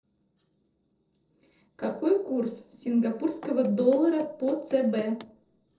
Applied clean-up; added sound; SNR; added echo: neural separator model SepFormer DNS4.